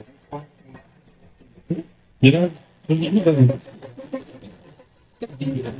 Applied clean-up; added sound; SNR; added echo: neural mask model DeepFilterNet 3.